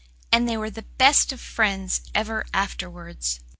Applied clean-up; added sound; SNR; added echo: none; none; none; none.